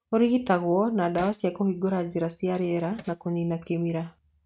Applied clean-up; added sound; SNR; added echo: neural mask model RNNoise.